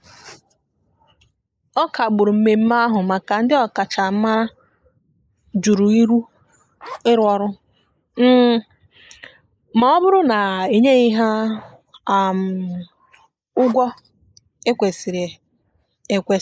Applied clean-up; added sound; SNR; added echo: neural mask model Resemble Enhance denoiser.